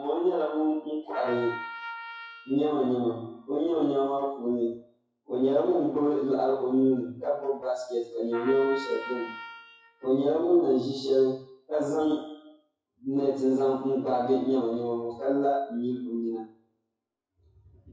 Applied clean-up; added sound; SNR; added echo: classical method WPE with log-MMSE.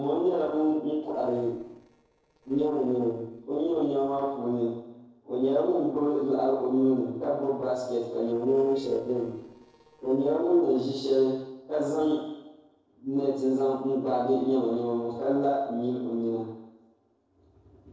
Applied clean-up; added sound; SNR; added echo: neural separator model SepFormer DNS4.